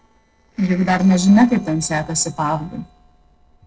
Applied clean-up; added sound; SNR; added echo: neural separator model SepFormer DNS4.